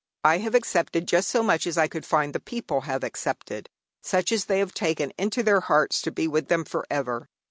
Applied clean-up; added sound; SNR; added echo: none; none; none; none.